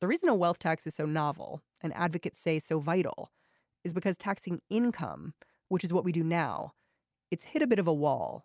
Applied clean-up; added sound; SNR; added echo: none; none; none; none.